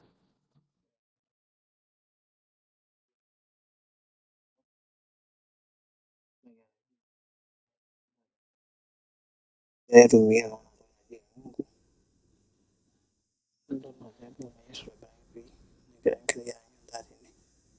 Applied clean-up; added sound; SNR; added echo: neural mask model DeepFilterNet 3.